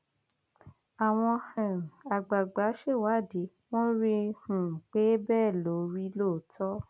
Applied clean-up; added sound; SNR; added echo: none; none; none; none.